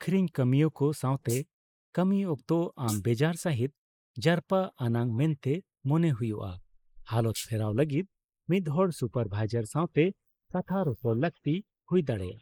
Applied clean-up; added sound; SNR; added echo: neural mask model Resemble Enhance denoiser.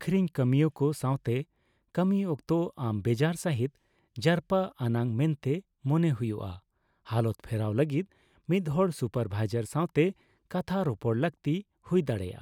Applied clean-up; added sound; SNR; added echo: none; none; none; none.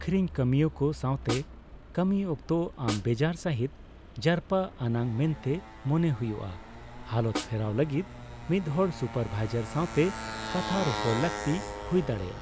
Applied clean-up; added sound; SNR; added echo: none; Motorcycle + Snare drum; 10 dB; none.